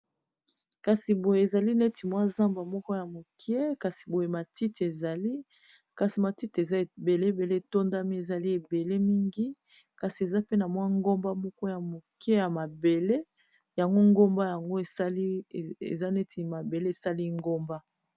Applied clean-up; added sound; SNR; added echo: none; none; none; none.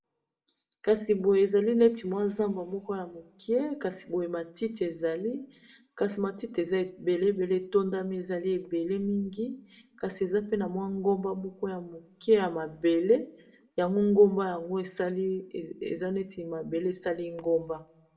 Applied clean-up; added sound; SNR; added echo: none; none; none; reverberation time 0.4 s.